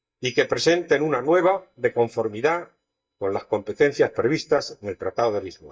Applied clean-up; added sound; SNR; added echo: neural mask model DeepFilterNet 3.